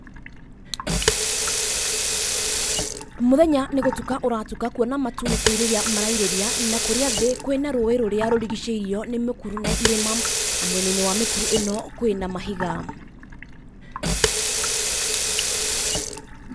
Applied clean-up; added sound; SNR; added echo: none; Sink (filling or washing) / Water tap, faucet; -1 dB; none.